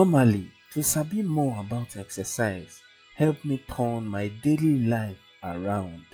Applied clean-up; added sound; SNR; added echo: classical method log-MMSE.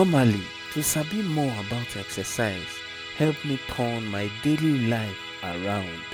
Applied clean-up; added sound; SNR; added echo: none; Musical instrument; 10 dB; none.